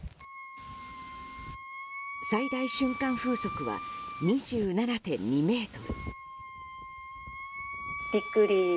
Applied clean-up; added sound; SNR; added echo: none; Wind instrument, woodwind instrument; 9 dB; none.